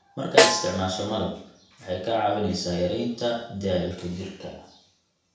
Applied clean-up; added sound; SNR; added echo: none; Snare drum; -2 dB; reverberation time 0.7 s.